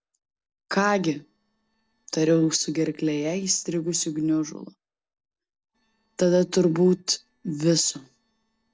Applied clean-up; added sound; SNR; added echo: neural separator model SepFormer DNS4.